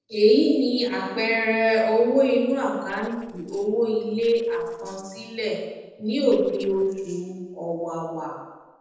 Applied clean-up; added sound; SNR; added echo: neural separator model SepFormer DNS4.